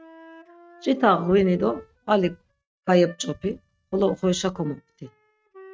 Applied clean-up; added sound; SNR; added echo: neural mask model RNNoise.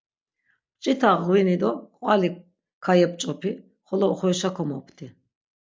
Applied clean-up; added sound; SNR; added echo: none; none; none; none.